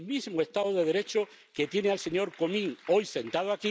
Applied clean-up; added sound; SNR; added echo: none; none; none; none.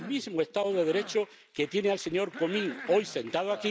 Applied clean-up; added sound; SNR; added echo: none; Cough; 17 dB; none.